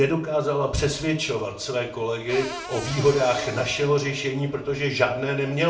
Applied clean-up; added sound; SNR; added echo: none; Cupboard open or close / Door; 12 dB; reverberation time 0.3 s.